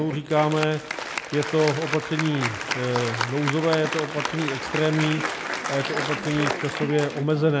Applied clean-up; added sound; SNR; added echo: none; Applause; 5 dB; none.